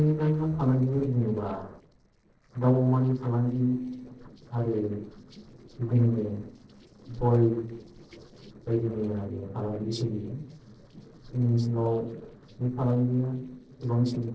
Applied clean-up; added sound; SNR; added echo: neural separator model SepFormer DNS4.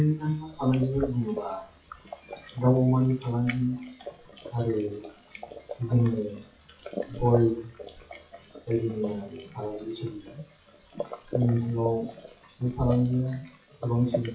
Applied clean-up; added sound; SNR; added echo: classical method WPE with log-MMSE.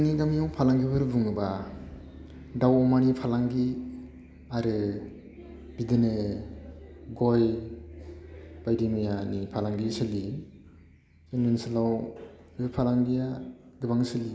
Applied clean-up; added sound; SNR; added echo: none; none; none; none.